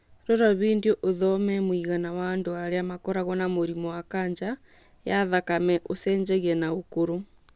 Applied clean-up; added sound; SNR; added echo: none; none; none; none.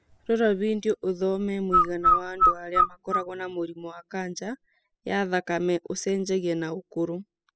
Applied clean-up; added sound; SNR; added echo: classical method spectral subtraction.